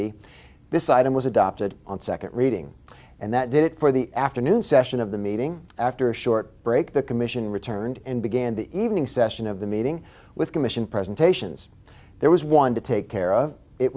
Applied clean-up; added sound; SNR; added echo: none; none; none; none.